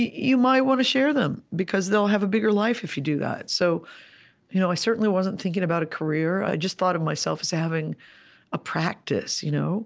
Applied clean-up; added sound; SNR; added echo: none; none; none; none.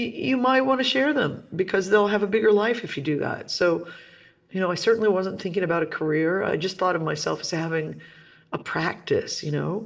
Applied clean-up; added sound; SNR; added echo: none; none; none; reverberation time 0.7 s.